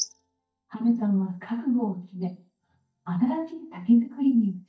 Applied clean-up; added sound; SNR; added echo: neural mask model DeepFilterNet 3.